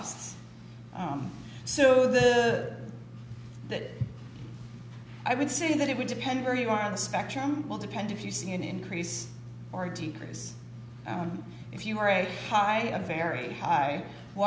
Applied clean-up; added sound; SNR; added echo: none; none; none; none.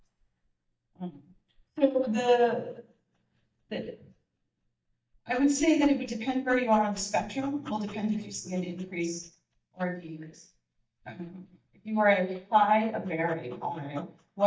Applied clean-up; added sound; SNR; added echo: neural mask model DeepFilterNet 3.